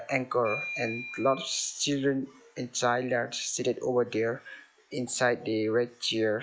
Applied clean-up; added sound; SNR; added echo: classical method log-MMSE.